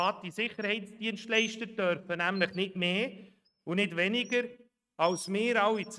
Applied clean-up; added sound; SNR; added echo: neural mask model RNNoise.